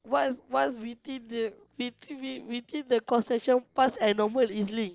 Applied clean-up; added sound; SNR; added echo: neural separator model SepFormer DNS4.